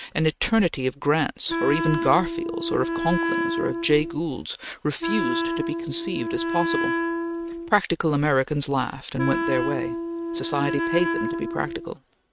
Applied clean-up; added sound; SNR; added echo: neural mask model RNNoise.